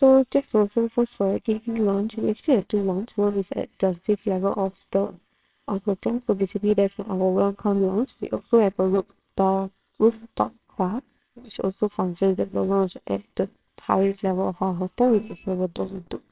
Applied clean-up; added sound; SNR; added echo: neural separator model SepFormer WHAMR!.